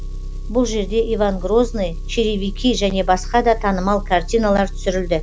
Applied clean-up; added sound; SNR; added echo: none; Engine; 7 dB; none.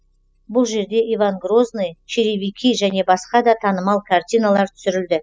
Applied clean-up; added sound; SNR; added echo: classical method spectral subtraction.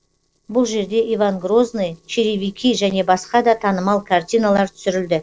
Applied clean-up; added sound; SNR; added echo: neural separator model SepFormer DNS4.